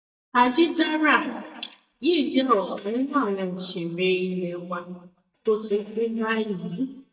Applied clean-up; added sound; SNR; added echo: neural mask model DeepFilterNet 3.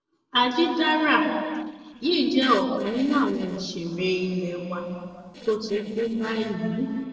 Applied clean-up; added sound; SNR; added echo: neural separator model SepFormer DNS4.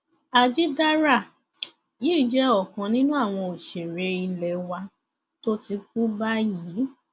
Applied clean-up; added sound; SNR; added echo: none; none; none; none.